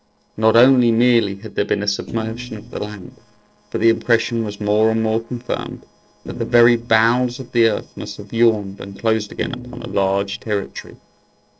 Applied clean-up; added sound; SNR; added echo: neural separator model SepFormer DNS4.